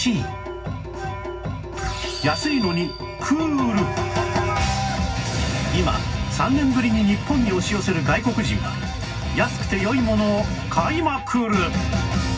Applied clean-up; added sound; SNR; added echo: none; none; none; reverberation time 0.4 s.